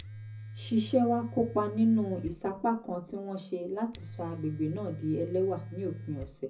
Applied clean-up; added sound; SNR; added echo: none; Domestic sounds, home sounds; 12 dB; reverberation time 0.4 s.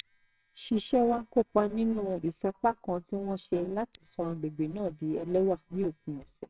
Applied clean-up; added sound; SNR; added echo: neural separator model SepFormer WHAMR!.